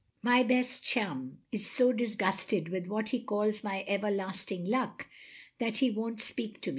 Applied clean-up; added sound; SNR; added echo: none; none; none; none.